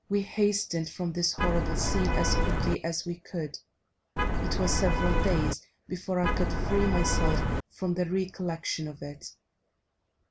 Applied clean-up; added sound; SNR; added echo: none; Vehicle horn, car horn, honking; -5 dB; none.